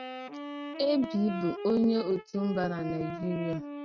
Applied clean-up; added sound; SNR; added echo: neural mask model RNNoise.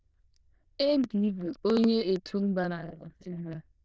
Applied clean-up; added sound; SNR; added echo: neural diffusion model UNIVERSE++.